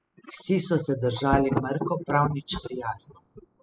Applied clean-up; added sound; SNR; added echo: classical method spectral subtraction.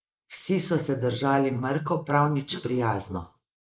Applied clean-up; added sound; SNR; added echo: neural mask model Resemble Enhance denoiser.